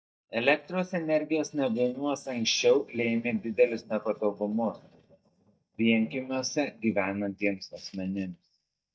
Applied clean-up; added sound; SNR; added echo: neural mask model DeepFilterNet 3.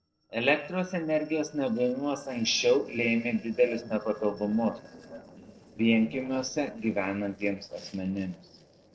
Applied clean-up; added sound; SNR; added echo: neural separator model SepFormer DNS4.